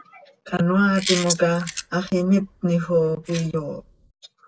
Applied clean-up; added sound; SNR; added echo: neural mask model Resemble Enhance denoiser.